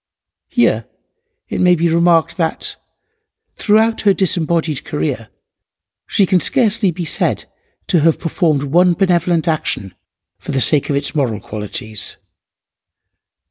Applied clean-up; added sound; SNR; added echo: none; none; none; none.